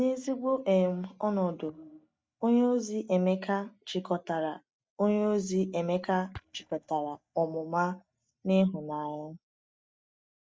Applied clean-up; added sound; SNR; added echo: neural mask model DeepFilterNet 3.